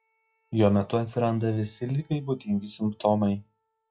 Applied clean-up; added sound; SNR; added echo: classical method log-MMSE.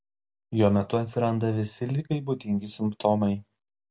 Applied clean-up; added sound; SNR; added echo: none; none; none; none.